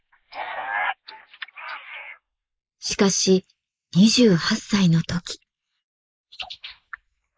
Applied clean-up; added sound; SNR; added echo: neural mask model Resemble Enhance denoiser.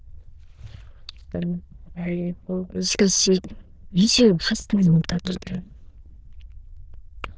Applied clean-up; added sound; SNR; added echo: neural diffusion model UNIVERSE++.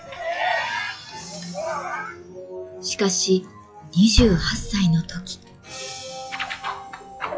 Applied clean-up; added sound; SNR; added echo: classical method log-MMSE.